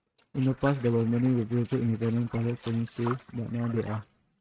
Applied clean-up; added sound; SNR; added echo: neural mask model RNNoise.